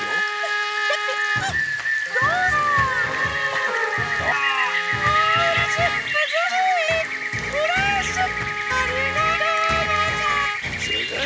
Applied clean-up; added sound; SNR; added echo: none; Trumpet + Rain; 0 dB; none.